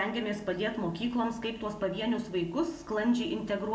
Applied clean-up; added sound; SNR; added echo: none; none; none; reverberation time 0.4 s.